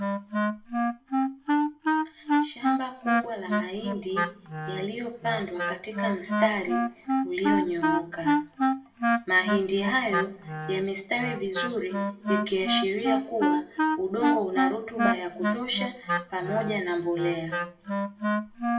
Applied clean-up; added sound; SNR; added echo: none; Wind instrument, woodwind instrument; -2 dB; reverberation time 0.5 s.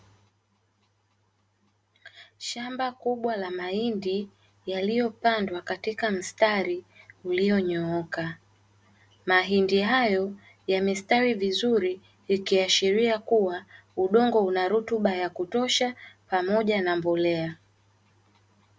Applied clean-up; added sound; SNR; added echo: none; none; none; none.